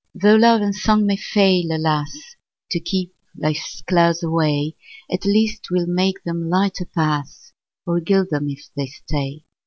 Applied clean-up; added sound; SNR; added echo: none; none; none; none.